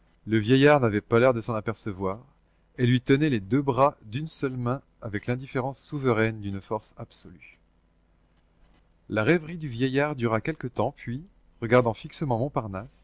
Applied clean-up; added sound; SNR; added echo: none; none; none; none.